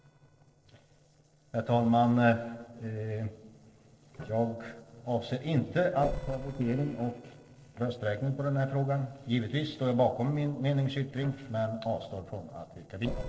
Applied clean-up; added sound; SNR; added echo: neural separator model SepFormer DNS4.